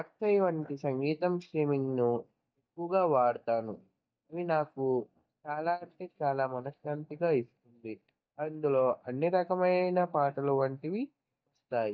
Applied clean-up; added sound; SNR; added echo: neural mask model DeepFilterNet 3.